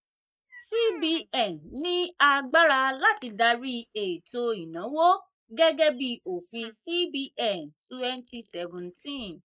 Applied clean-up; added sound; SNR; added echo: neural mask model Resemble Enhance denoiser.